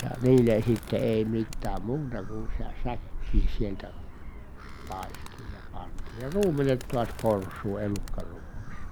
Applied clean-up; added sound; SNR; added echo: none; Animal; 4 dB; none.